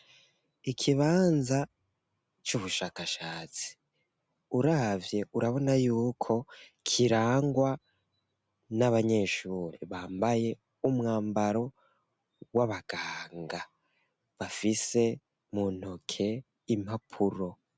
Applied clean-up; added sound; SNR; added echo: none; none; none; none.